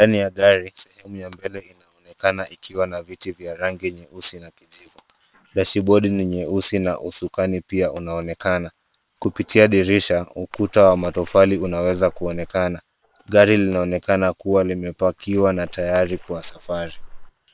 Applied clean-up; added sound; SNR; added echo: neural separator model SepFormer WHAM!.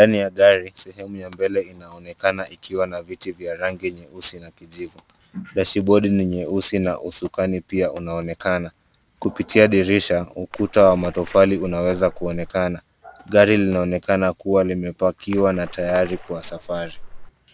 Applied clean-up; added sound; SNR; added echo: none; Splash, splatter; 15 dB; none.